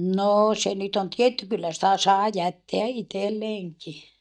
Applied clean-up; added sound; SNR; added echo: neural mask model DeepFilterNet 3.